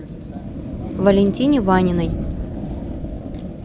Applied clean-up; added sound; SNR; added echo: none; Fire; 5 dB; none.